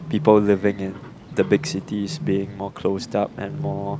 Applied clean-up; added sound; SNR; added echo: none; Bird; 12 dB; none.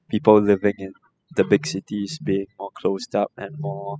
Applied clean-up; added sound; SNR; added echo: classical method spectral subtraction.